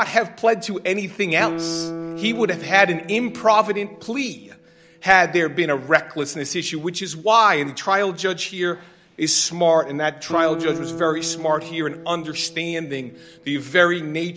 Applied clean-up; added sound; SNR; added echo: none; Guitar; 14 dB; none.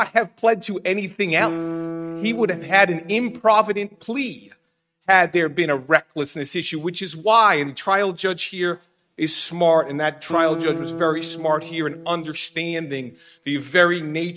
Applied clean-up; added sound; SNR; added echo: neural mask model RNNoise.